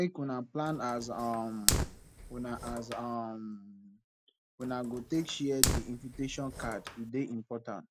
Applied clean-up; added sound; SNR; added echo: none; Fire; -1 dB; none.